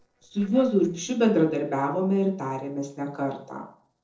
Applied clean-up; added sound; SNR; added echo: neural separator model SepFormer DNS4.